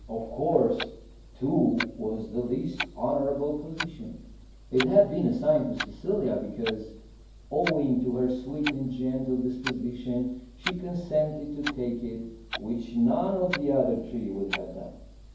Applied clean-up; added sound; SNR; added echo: none; Clock; 12 dB; reverberation time 0.9 s.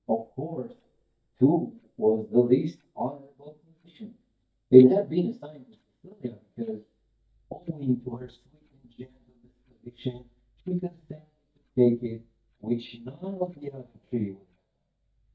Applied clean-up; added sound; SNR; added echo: neural mask model DeepFilterNet 3.